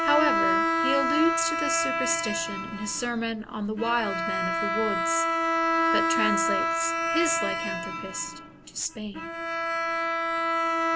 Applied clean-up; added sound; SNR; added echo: none; Bowed string instrument; -4 dB; none.